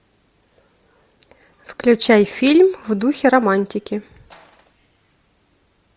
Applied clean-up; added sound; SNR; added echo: none; none; none; none.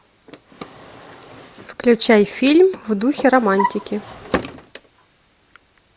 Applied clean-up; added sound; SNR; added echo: none; Drawer open or close; 12 dB; none.